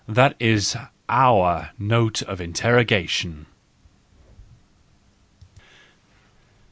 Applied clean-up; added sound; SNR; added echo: none; none; none; none.